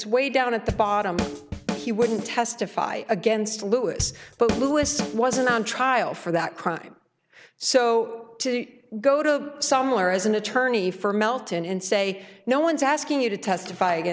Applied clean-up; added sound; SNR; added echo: none; Drum / Drum kit; 7 dB; none.